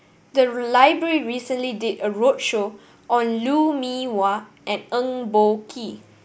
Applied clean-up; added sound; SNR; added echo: none; none; none; none.